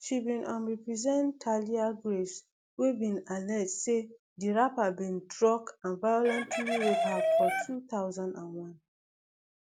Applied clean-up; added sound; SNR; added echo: none; Chicken, rooster; 1 dB; none.